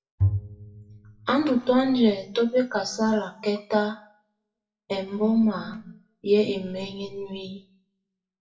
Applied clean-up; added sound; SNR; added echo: classical method WPE with log-MMSE.